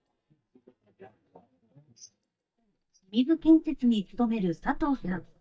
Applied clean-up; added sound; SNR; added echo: neural mask model DeepFilterNet 3.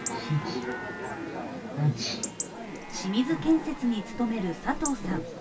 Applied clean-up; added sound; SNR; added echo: none; Chatter / Chirp, tweet / Livestock, farm animals, working animals; 7 dB; reverberation time 0.2 s.